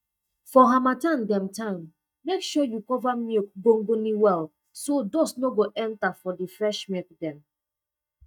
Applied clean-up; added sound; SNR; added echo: neural mask model DeepFilterNet 3.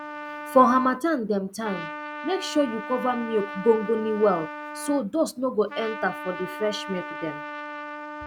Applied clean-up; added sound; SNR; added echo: none; Trumpet; 11 dB; none.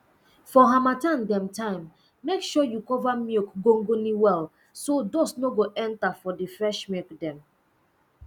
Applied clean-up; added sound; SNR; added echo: none; none; none; none.